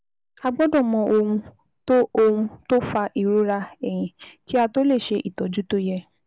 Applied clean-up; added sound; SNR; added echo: none; none; none; none.